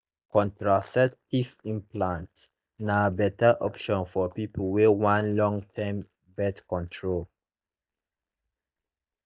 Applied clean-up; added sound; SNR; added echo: neural mask model DeepFilterNet 3.